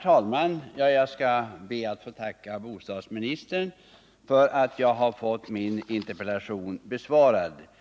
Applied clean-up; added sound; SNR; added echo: none; none; none; none.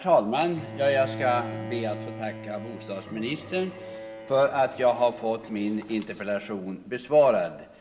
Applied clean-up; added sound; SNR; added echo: none; Bowed string instrument; 14 dB; reverberation time 2.9 s.